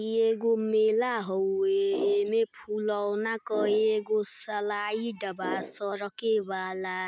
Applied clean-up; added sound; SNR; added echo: neural mask model RNNoise.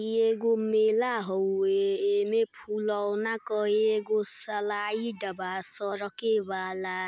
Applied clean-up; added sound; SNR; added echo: none; none; none; none.